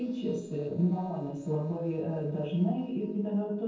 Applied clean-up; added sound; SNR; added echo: neural separator model SepFormer DNS4.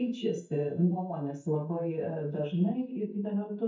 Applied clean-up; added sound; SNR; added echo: neural mask model DeepFilterNet 3.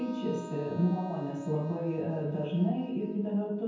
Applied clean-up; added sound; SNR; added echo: none; Wind instrument, woodwind instrument; 16 dB; reverberation time 0.9 s.